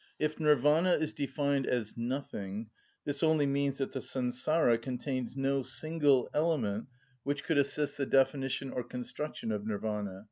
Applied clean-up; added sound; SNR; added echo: none; none; none; none.